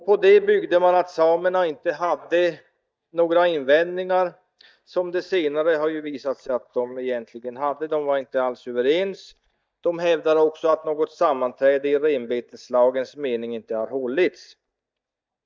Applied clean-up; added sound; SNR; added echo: neural mask model DeepFilterNet 3.